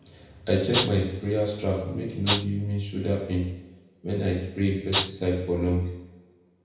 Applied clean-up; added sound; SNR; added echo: none; Rattle (instrument); 0 dB; reverberation time 0.9 s.